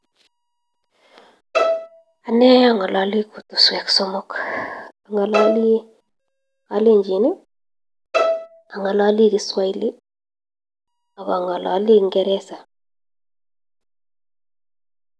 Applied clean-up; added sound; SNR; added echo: none; Bowed string instrument; 2 dB; none.